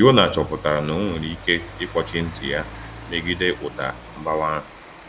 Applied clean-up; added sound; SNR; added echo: none; Rain; 16 dB; none.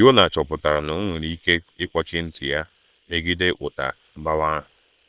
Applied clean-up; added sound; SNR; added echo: neural separator model SepFormer WHAM!.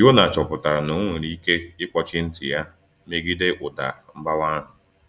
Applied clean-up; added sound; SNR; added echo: none; none; none; none.